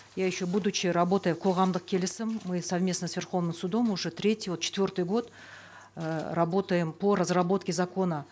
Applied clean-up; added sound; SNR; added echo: none; none; none; none.